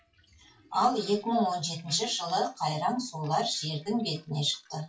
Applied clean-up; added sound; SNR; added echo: classical method WPE with log-MMSE.